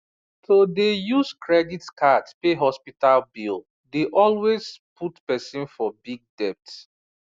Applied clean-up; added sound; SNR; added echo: none; none; none; none.